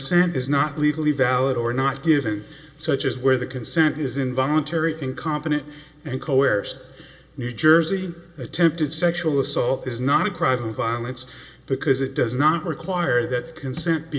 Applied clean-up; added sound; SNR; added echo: none; none; none; reverberation time 0.2 s.